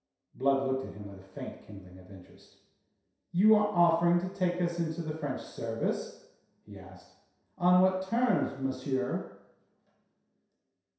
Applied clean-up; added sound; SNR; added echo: none; none; none; reverberation time 0.7 s.